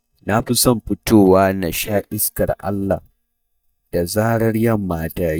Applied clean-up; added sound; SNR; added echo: neural mask model DeepFilterNet 3.